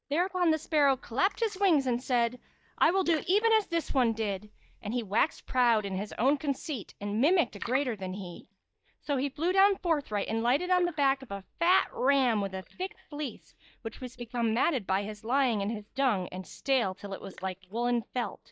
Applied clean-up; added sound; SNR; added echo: neural mask model DeepFilterNet 3.